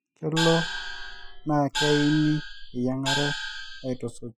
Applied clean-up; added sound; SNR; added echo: classical method Wiener filter.